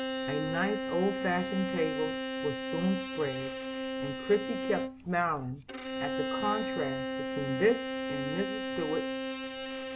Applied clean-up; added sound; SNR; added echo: none; Bowed string instrument; 2 dB; none.